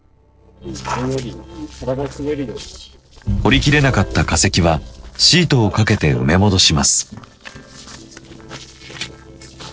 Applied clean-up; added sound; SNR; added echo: neural separator model SepFormer DNS4.